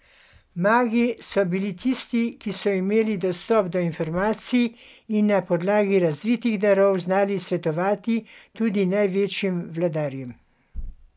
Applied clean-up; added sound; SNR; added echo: none; none; none; none.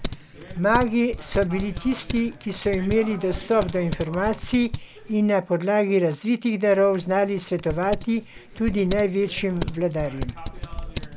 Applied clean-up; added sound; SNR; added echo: none; Typing; 10 dB; none.